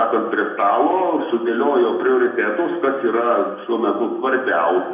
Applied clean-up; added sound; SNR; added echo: none; none; none; reverberation time 0.9 s.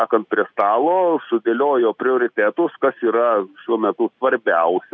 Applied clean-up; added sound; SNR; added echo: none; none; none; none.